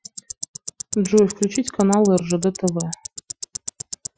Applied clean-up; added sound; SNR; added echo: classical method Wiener filter.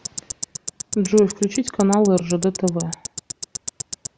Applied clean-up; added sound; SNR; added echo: none; Tick-tock; 10 dB; none.